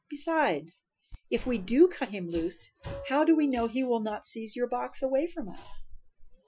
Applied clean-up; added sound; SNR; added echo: classical method Wiener filter.